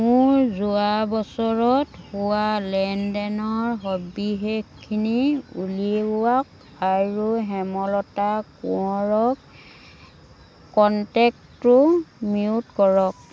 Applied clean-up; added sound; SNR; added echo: none; none; none; none.